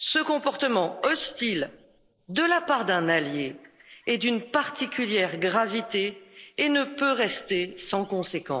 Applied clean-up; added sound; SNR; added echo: neural mask model Resemble Enhance denoiser.